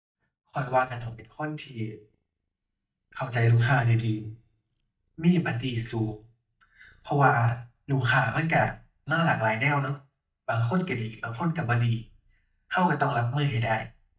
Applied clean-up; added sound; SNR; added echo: neural mask model DeepFilterNet 3.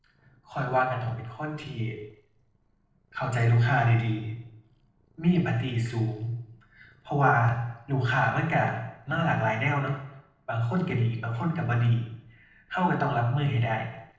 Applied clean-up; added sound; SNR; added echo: neural separator model SepFormer DNS4.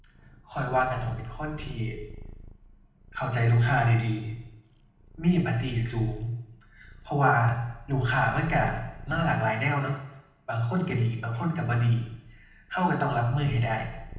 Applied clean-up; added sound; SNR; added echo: none; Purr; 16 dB; reverberation time 0.8 s.